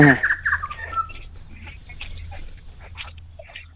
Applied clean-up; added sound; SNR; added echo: none; Bird; 1 dB; none.